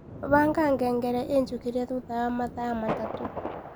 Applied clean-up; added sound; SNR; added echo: none; Thunder; 10 dB; none.